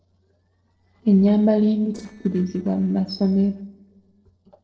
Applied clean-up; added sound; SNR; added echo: neural separator model SepFormer DNS4.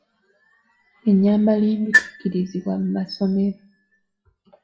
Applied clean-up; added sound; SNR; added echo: classical method WPE with log-MMSE.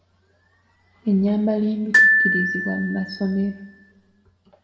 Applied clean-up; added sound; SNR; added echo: none; Glockenspiel; -5 dB; reverberation time 0.9 s.